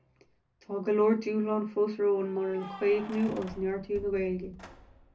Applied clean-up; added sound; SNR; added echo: none; Keys jangling; 19 dB; reverberation time 0.4 s.